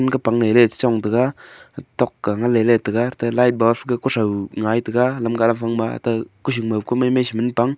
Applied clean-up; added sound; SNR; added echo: none; none; none; none.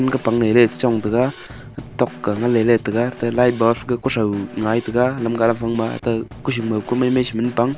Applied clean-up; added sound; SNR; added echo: none; Snare drum / Drum kit; 17 dB; none.